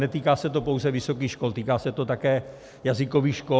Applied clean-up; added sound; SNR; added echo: none; none; none; none.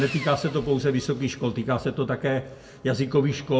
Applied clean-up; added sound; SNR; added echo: none; Sawing; 20 dB; reverberation time 0.5 s.